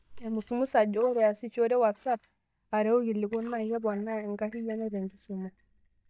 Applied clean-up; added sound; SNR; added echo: neural mask model DeepFilterNet 3.